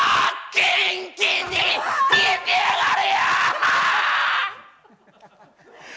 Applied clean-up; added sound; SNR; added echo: none; Piano; 7 dB; none.